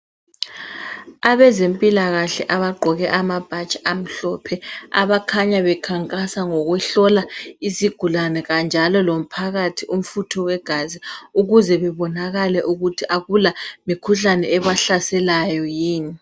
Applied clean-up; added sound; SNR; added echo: none; none; none; none.